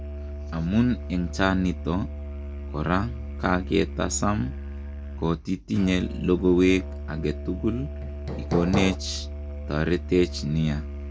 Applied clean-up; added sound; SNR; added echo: none; Hammer + Musical instrument; 7 dB; none.